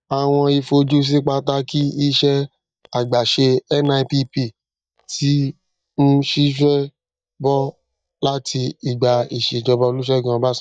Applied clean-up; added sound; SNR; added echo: neural mask model DeepFilterNet 3.